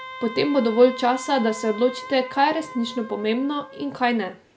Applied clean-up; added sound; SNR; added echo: none; Wind instrument, woodwind instrument; 16 dB; none.